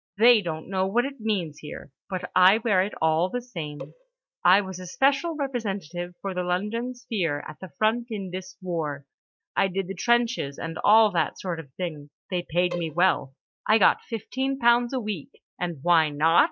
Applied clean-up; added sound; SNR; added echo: neural mask model DeepFilterNet 3.